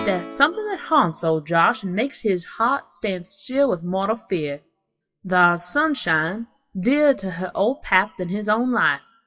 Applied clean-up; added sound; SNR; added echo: classical method WPE with log-MMSE.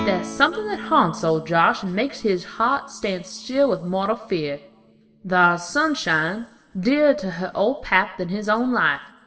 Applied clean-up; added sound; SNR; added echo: none; Guitar; 17 dB; reverberation time 2.0 s.